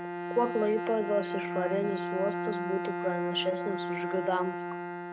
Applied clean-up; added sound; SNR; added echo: neural mask model RNNoise.